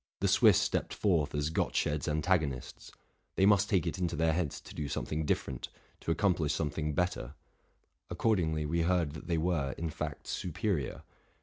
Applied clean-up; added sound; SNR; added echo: none; none; none; none.